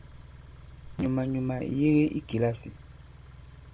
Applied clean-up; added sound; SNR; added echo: none; Idling / Car; 17 dB; none.